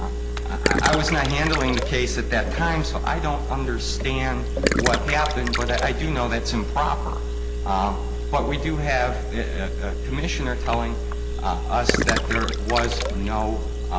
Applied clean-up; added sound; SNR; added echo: none; Engine + Gurgling; -1 dB; none.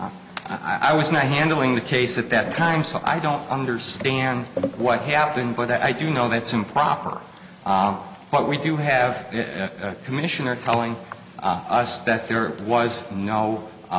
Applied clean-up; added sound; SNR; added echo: none; none; none; none.